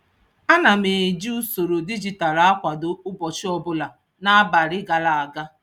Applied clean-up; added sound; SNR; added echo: none; none; none; none.